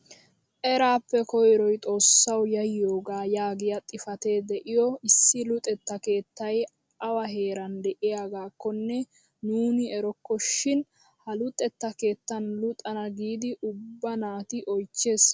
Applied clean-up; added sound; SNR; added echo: none; none; none; none.